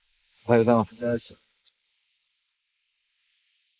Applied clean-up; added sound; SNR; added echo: neural mask model Resemble Enhance denoiser.